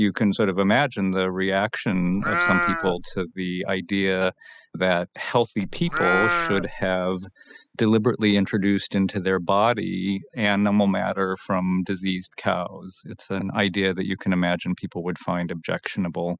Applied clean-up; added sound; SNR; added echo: classical method spectral subtraction.